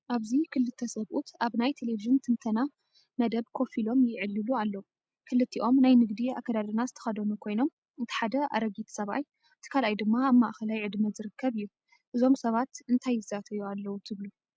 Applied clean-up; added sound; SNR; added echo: none; none; none; none.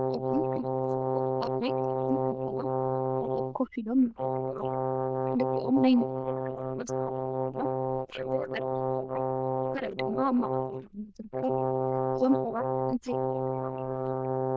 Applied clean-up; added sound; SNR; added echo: neural diffusion model UNIVERSE++.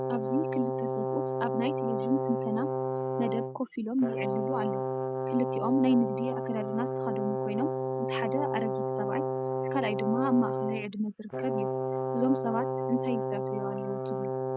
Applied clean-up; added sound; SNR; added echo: none; Brass instrument; -1 dB; none.